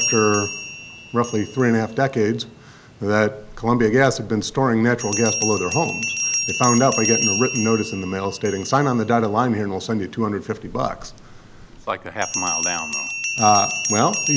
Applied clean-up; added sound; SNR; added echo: none; Bell; 7 dB; none.